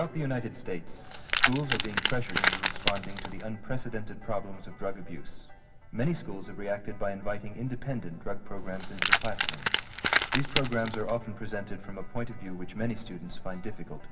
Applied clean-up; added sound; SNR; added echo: none; Keys jangling; -3 dB; reverberation time 1.3 s.